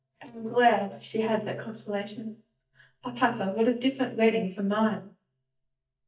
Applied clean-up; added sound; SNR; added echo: neural mask model DeepFilterNet 3.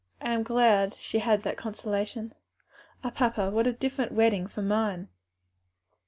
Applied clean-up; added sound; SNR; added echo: none; none; none; none.